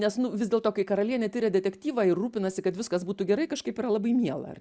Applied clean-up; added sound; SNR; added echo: none; none; none; none.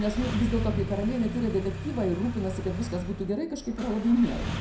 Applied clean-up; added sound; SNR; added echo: none; Engine starting; 5 dB; reverberation time 0.4 s.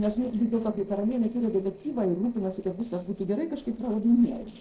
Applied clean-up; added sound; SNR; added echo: neural separator model SepFormer DNS4.